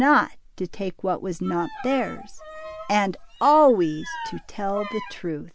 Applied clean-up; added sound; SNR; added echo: none; Bowed string instrument; 15 dB; none.